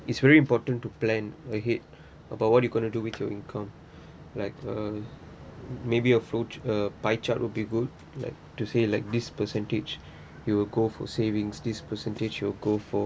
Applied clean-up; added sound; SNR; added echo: none; none; none; none.